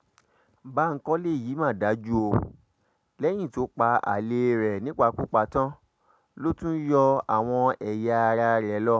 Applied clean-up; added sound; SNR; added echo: none; none; none; none.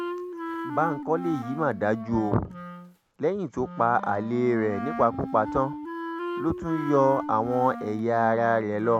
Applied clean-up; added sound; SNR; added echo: none; Wind instrument, woodwind instrument; 9 dB; none.